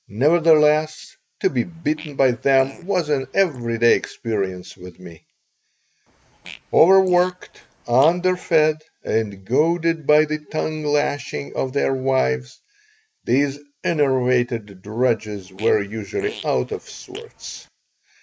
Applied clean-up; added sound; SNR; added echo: neural mask model Resemble Enhance denoiser.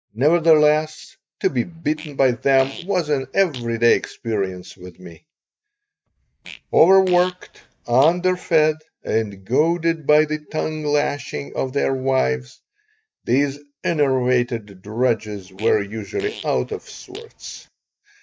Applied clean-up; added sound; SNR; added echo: neural mask model DeepFilterNet 3.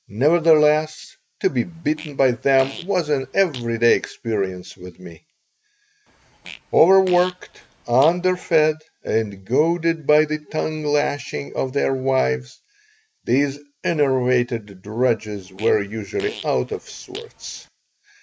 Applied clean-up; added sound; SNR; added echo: none; Fart; 20 dB; none.